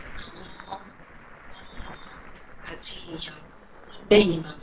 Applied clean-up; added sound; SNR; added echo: neural separator model SepFormer WHAMR!.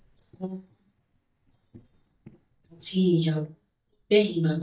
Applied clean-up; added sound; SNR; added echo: neural mask model DeepFilterNet 3.